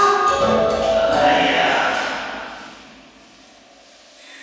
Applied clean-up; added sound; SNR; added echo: none; none; none; reverberation time 2.1 s.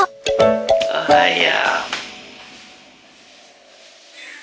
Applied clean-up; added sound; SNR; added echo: none; none; none; none.